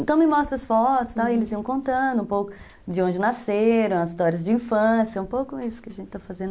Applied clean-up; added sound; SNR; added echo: none; none; none; none.